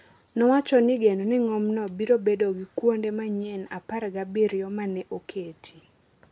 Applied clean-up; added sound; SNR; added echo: none; none; none; none.